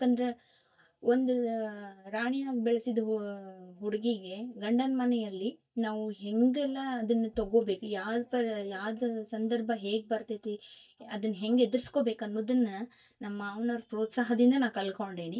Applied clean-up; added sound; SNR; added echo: neural mask model DeepFilterNet 3.